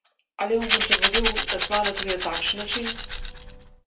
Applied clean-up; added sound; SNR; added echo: none; Rattle / Rattle (instrument); -3 dB; reverberation time 0.2 s.